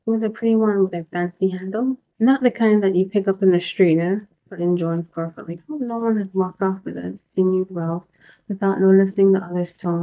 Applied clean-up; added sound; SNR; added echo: neural mask model DeepFilterNet 3.